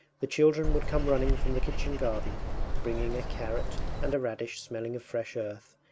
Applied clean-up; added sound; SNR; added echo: none; Bird vocalization, bird call, bird song; -4 dB; none.